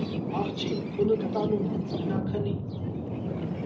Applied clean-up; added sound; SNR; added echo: none; Thunder; -2 dB; reverberation time 0.4 s.